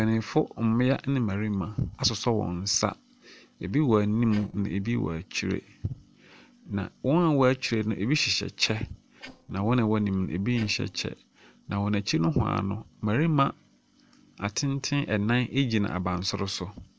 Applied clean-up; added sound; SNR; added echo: neural separator model SepFormer DNS4.